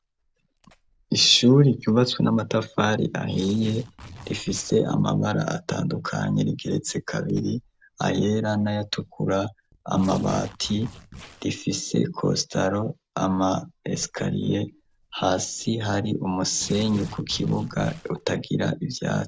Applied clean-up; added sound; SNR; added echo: neural separator model SepFormer DNS4.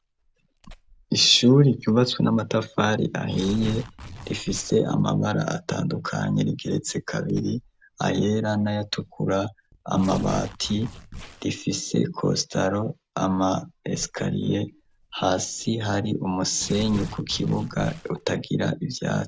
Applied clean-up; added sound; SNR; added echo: none; Tearing; 18 dB; none.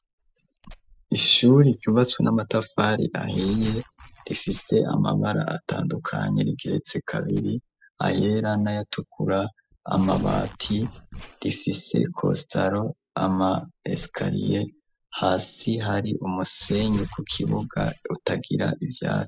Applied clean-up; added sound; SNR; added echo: classical method spectral subtraction.